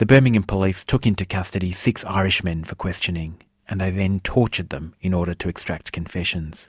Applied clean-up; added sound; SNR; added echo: none; none; none; none.